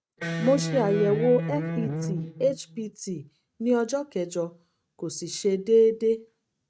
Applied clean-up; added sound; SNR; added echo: neural mask model RNNoise.